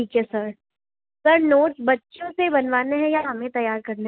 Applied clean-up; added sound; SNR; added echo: none; none; none; none.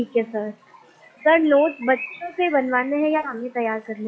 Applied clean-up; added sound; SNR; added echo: classical method log-MMSE.